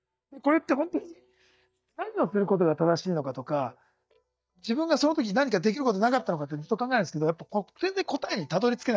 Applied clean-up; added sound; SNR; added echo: neural mask model DeepFilterNet 3.